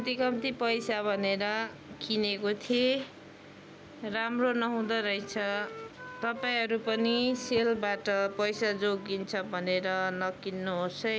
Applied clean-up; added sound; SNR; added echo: none; Wind instrument, woodwind instrument; 18 dB; none.